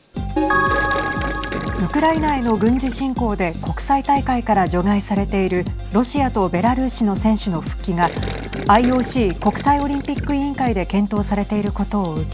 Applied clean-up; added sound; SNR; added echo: none; Gurgling; 13 dB; none.